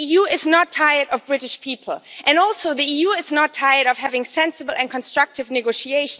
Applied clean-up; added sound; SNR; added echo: none; none; none; none.